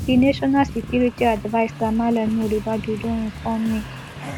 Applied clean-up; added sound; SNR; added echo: none; Train + Bass guitar; 11 dB; none.